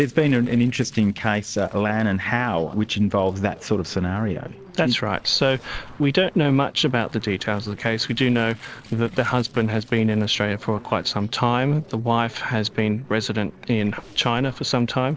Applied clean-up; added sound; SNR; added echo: neural separator model SepFormer DNS4.